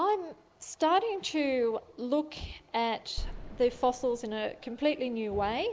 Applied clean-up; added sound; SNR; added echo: none; Boom; 11 dB; none.